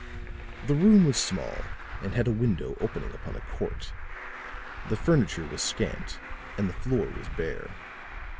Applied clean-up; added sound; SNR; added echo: none; Traffic noise, roadway noise; 7 dB; none.